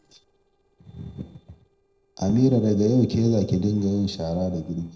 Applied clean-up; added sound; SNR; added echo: neural separator model SepFormer DNS4.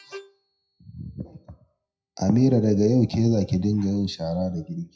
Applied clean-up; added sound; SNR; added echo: classical method WPE with log-MMSE.